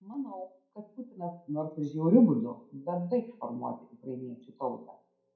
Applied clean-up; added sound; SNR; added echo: none; none; none; reverberation time 0.5 s.